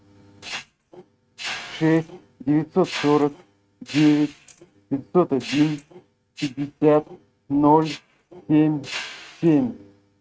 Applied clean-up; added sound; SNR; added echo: neural mask model RNNoise.